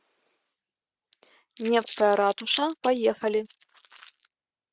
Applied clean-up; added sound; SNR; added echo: neural mask model RNNoise.